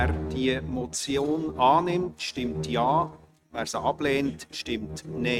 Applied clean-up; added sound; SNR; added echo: neural mask model RNNoise.